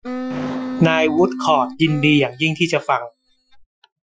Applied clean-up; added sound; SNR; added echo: classical method Wiener filter.